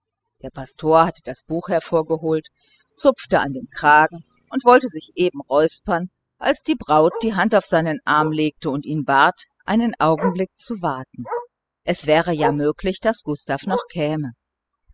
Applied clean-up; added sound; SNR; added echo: classical method spectral subtraction.